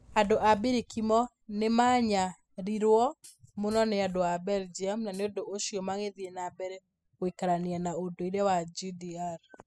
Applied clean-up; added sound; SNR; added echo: classical method spectral subtraction.